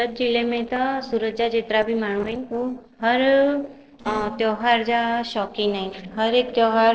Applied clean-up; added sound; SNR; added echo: neural separator model SepFormer DNS4.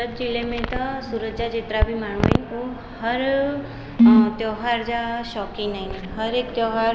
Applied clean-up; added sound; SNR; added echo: none; none; none; none.